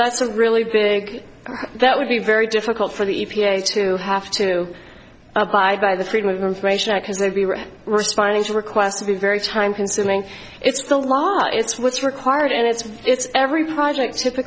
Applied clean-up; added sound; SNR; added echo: none; none; none; none.